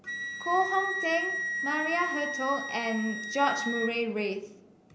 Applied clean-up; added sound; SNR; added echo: none; Wind instrument, woodwind instrument; 4 dB; none.